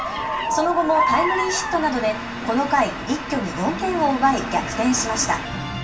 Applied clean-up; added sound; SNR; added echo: none; Telephone; 17 dB; reverberation time 0.3 s.